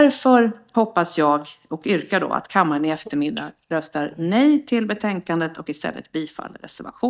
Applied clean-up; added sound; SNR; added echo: neural mask model DeepFilterNet 3.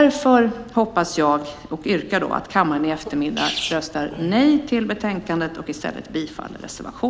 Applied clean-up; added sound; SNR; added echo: none; Sneeze; 13 dB; none.